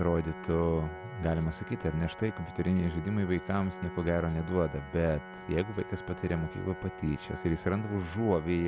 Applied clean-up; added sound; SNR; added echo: none; Organ; 13 dB; none.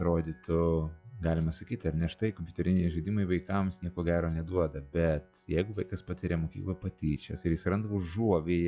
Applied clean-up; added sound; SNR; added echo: classical method log-MMSE.